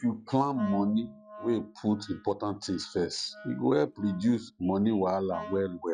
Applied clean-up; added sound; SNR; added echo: classical method log-MMSE.